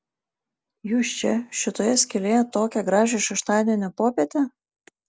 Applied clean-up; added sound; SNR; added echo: none; none; none; none.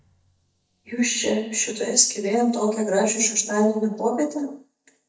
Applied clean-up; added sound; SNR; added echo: neural mask model DeepFilterNet 3.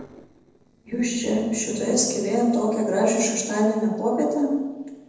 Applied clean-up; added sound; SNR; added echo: neural separator model SepFormer DNS4.